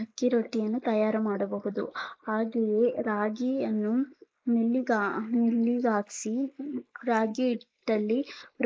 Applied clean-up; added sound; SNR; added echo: neural mask model Resemble Enhance denoiser.